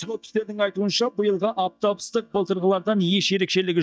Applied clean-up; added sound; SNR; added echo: neural mask model DeepFilterNet 3.